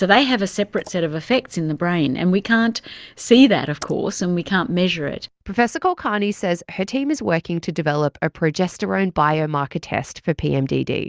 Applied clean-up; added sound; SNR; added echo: neural separator model SepFormer DNS4.